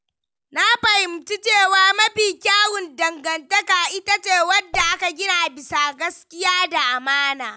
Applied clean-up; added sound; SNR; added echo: none; Drip / Water; 9 dB; none.